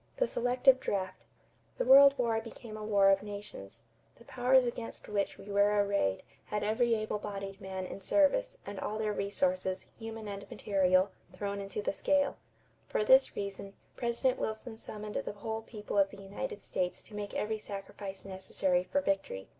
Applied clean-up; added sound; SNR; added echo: none; none; none; none.